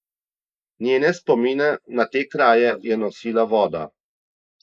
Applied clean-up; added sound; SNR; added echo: neural mask model Resemble Enhance denoiser.